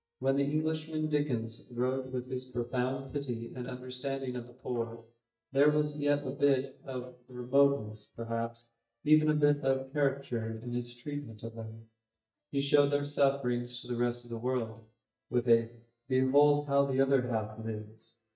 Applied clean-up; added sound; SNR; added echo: neural mask model DeepFilterNet 3.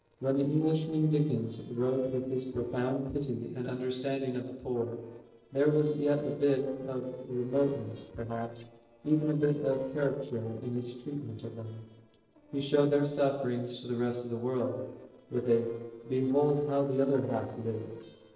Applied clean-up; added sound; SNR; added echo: neural separator model SepFormer DNS4.